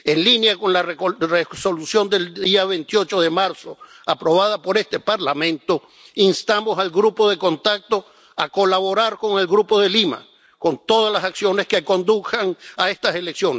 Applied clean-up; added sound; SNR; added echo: none; none; none; none.